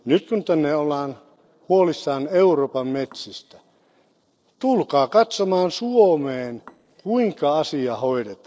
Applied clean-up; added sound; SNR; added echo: neural separator model SepFormer DNS4.